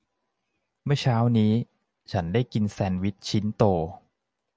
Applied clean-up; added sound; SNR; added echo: none; none; none; none.